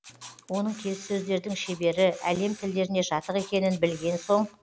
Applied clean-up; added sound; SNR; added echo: none; Camera; 20 dB; none.